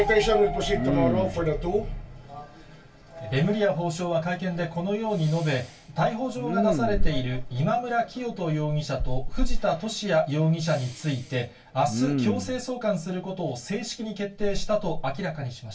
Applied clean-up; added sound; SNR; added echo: none; Respiratory sounds; 4 dB; reverberation time 0.2 s.